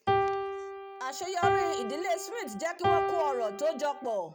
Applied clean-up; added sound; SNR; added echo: none; Piano; -2 dB; none.